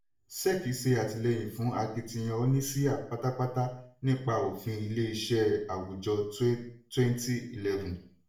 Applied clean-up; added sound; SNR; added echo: none; none; none; reverberation time 0.5 s.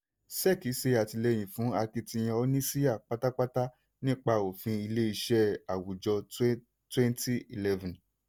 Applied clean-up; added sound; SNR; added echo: none; none; none; none.